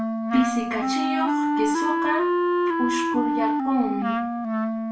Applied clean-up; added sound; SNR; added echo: none; Wind instrument, woodwind instrument; -5 dB; reverberation time 0.3 s.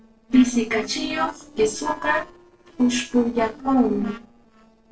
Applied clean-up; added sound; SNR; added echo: neural separator model SepFormer DNS4.